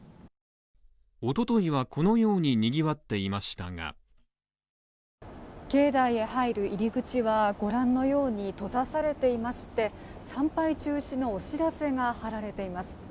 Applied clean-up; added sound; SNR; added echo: none; none; none; none.